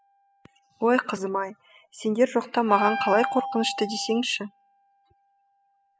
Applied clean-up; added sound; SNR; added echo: classical method spectral subtraction.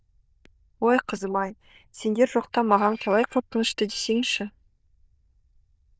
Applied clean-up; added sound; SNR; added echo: neural diffusion model UNIVERSE++.